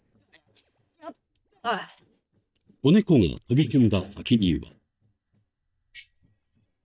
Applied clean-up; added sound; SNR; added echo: neural mask model DeepFilterNet 3.